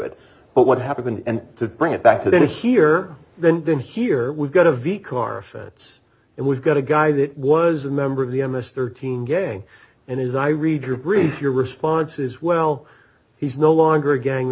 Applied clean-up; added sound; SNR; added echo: none; none; none; none.